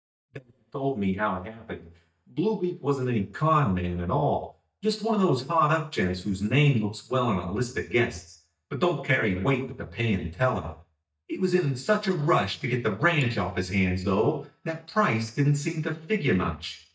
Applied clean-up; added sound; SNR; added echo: neural mask model DeepFilterNet 3.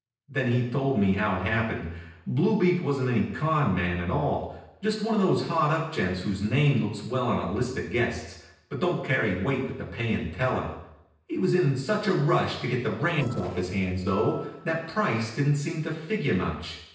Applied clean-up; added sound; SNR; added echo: neural separator model SepFormer DNS4.